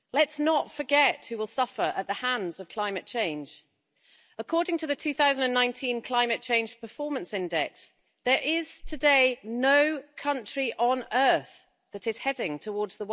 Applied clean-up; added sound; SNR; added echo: none; none; none; none.